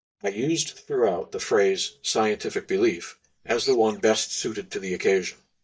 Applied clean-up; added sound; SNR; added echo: neural mask model DeepFilterNet 3.